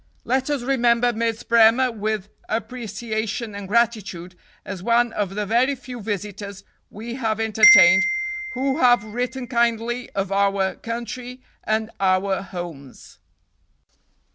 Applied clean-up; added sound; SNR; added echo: none; Marimba, xylophone; 1 dB; none.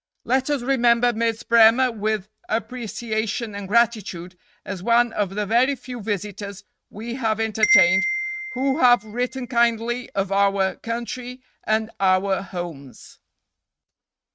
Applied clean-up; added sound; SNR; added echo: neural mask model RNNoise.